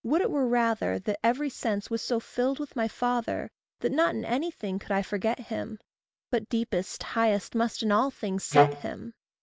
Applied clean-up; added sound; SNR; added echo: none; Wind instrument, woodwind instrument; -4 dB; none.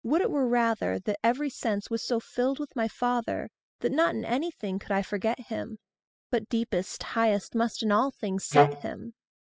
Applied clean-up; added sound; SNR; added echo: classical method spectral subtraction.